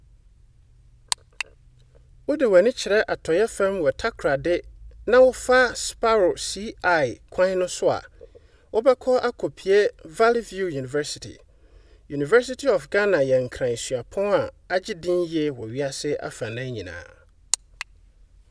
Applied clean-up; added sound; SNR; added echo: none; none; none; none.